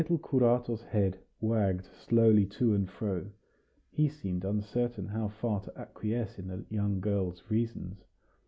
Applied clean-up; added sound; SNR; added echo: neural mask model Resemble Enhance denoiser.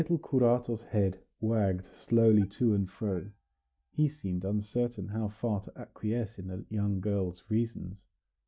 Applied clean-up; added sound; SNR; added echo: neural mask model DeepFilterNet 3.